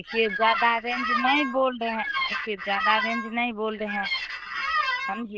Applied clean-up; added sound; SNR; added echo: neural diffusion model UNIVERSE++.